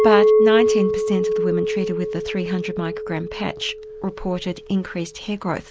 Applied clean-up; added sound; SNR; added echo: none; Chink, clink; -3 dB; none.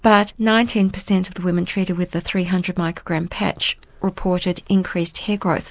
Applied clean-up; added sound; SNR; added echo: none; none; none; none.